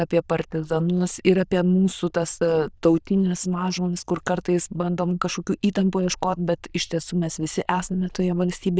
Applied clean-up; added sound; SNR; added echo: neural diffusion model UNIVERSE++.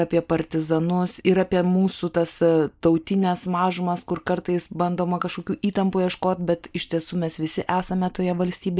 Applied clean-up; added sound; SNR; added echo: neural mask model Resemble Enhance denoiser.